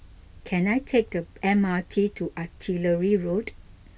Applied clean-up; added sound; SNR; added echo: none; none; none; none.